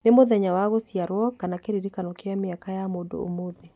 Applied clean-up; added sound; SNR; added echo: none; none; none; none.